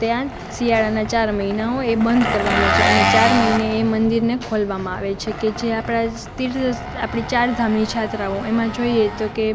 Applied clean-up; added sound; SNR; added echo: none; Engine; 5 dB; none.